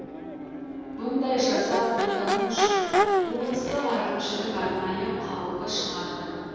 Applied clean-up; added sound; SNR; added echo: none; Crowd / Race car, auto racing / Accelerating, revving, vroom; 0 dB; reverberation time 2.1 s.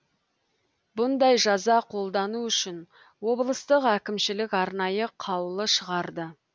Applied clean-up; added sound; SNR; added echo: none; none; none; none.